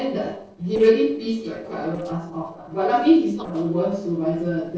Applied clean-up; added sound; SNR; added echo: neural separator model SepFormer DNS4.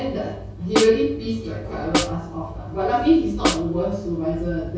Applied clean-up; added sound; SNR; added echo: none; Snare drum; 4 dB; reverberation time 0.6 s.